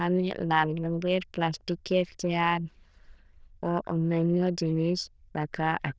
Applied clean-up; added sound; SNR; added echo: neural diffusion model UNIVERSE++.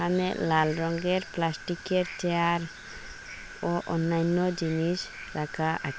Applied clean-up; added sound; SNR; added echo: none; none; none; none.